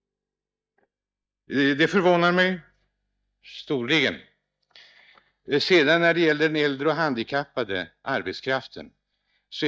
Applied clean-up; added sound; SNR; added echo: neural mask model DeepFilterNet 3.